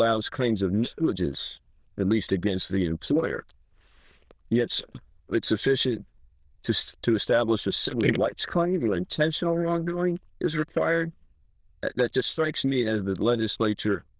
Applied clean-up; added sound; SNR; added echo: neural diffusion model UNIVERSE++.